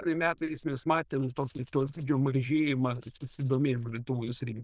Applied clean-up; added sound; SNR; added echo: neural diffusion model UNIVERSE++.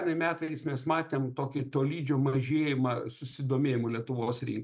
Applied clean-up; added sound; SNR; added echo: none; none; none; none.